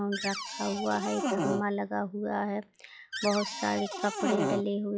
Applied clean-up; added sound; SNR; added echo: classical method log-MMSE.